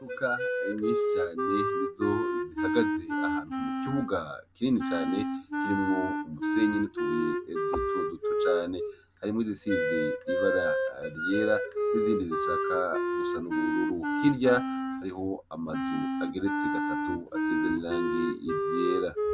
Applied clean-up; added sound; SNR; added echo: none; Wind instrument, woodwind instrument; -2 dB; none.